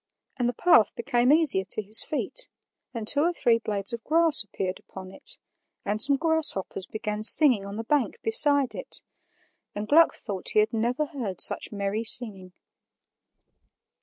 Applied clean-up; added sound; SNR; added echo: none; none; none; none.